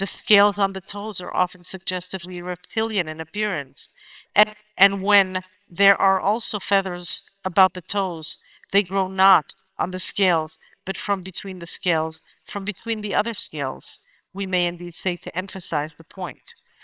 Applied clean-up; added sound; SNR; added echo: neural separator model SepFormer WHAMR!.